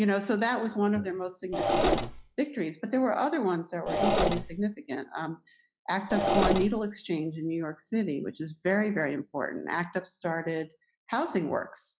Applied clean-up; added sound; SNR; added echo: classical method log-MMSE.